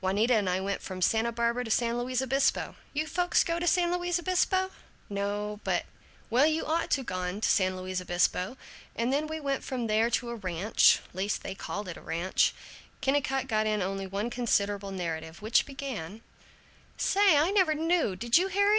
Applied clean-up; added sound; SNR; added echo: none; none; none; none.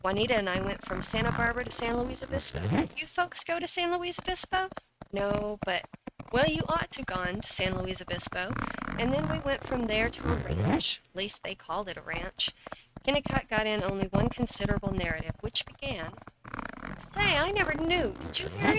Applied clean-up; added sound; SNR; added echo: neural mask model RNNoise.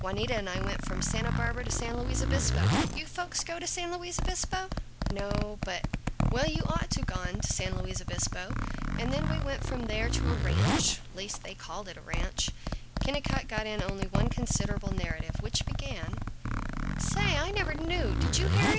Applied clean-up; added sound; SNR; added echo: none; Zipper (clothing); -4 dB; none.